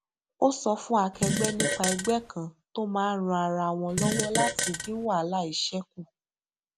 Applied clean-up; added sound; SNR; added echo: none; Fart; 0 dB; none.